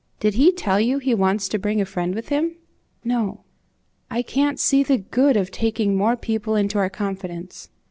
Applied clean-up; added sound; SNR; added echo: none; none; none; none.